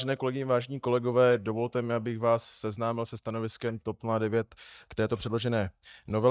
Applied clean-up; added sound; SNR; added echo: neural mask model DeepFilterNet 3.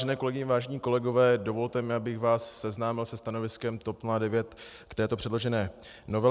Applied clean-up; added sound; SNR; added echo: none; none; none; none.